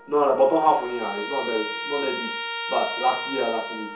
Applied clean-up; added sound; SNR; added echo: none; Trumpet; 8 dB; reverberation time 0.6 s.